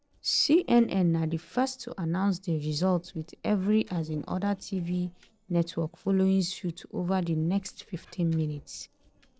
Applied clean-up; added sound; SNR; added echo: neural separator model SepFormer DNS4.